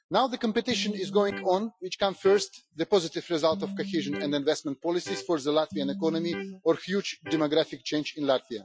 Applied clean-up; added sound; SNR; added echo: classical method Wiener filter.